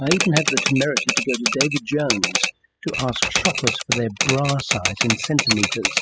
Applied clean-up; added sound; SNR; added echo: classical method spectral subtraction.